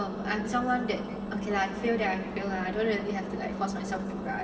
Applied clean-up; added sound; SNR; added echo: none; Engine; 4 dB; reverberation time 2.2 s.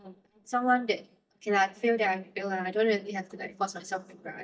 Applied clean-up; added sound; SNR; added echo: neural mask model DeepFilterNet 3.